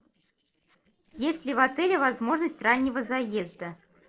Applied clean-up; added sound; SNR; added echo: neural separator model SepFormer DNS4.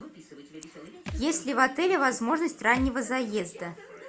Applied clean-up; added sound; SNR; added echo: none; Thump, thud; 14 dB; none.